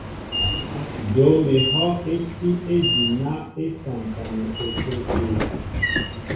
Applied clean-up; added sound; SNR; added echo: none; Sliding door / Train; 3 dB; reverberation time 0.6 s.